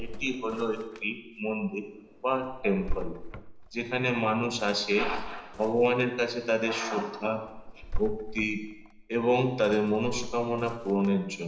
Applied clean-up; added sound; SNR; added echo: none; Drawer open or close; 9 dB; reverberation time 0.9 s.